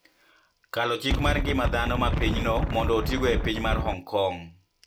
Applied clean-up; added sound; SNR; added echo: none; Wind; -1 dB; none.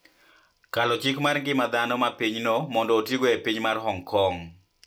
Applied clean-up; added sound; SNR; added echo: none; none; none; none.